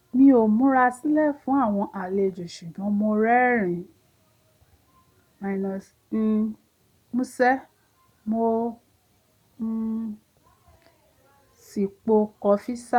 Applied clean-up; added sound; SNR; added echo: none; none; none; none.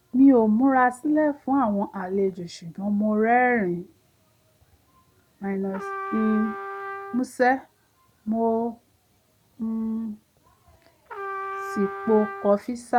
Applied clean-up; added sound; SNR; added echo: none; Trumpet; 11 dB; none.